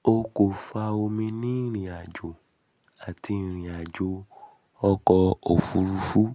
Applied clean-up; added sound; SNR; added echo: none; none; none; none.